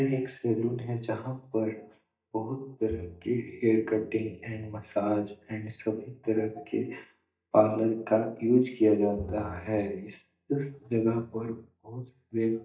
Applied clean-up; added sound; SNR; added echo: neural mask model DeepFilterNet 3.